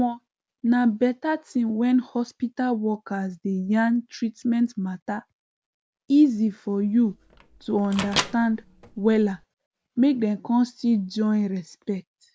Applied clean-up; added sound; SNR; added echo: none; Microwave oven; 10 dB; none.